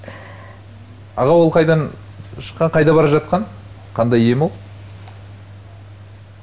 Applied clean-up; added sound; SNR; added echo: none; none; none; none.